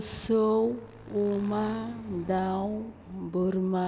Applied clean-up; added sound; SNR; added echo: none; Motorcycle / Engine; 19 dB; none.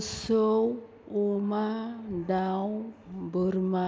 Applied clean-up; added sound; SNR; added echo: none; none; none; none.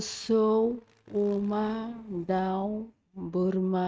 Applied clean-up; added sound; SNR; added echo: neural mask model RNNoise.